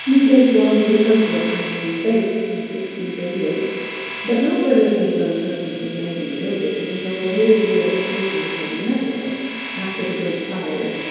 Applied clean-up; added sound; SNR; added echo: none; Domestic sounds, home sounds; 11 dB; reverberation time 2.2 s.